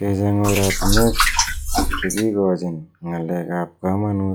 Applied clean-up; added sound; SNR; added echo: classical method log-MMSE.